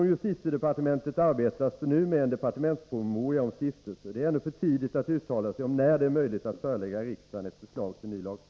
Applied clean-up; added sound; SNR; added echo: none; none; none; none.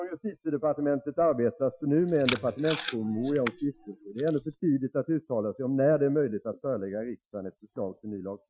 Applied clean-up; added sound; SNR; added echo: classical method Wiener filter.